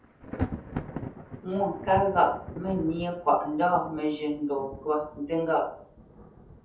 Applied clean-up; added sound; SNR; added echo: none; Thunder; 11 dB; reverberation time 0.7 s.